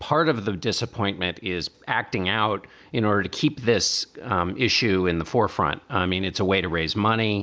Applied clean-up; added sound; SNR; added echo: none; none; none; none.